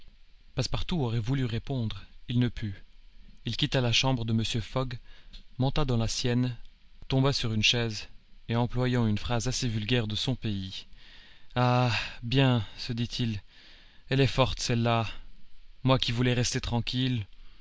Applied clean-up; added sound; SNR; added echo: none; none; none; none.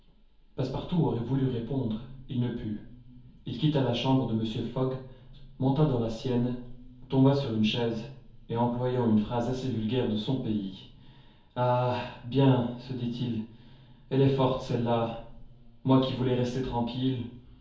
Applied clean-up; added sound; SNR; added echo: none; none; none; reverberation time 0.6 s.